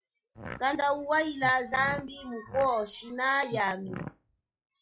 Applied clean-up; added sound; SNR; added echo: classical method log-MMSE.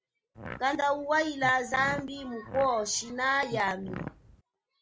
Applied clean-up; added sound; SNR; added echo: none; Fart; 13 dB; none.